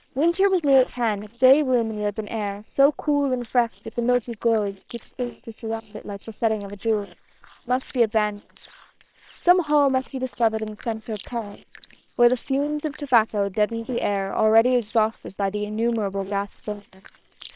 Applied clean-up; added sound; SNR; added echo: neural separator model SepFormer WHAM!.